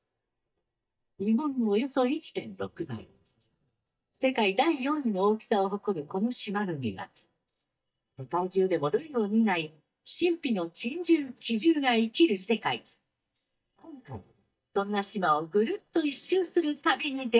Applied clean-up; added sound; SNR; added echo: neural mask model DeepFilterNet 3.